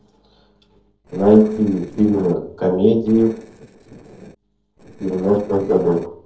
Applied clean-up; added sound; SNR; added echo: neural separator model SepFormer DNS4.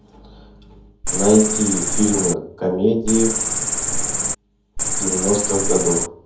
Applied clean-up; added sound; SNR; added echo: none; Cricket; -2 dB; reverberation time 0.6 s.